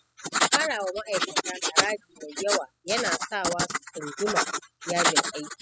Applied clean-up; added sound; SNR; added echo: classical method spectral subtraction.